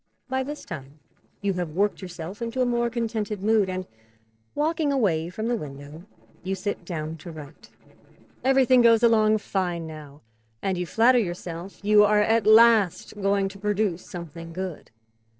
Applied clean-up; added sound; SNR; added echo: neural separator model SepFormer DNS4.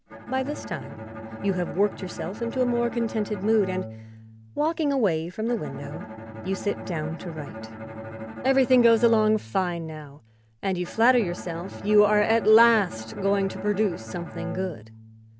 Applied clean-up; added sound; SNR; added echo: none; Bowed string instrument; 12 dB; none.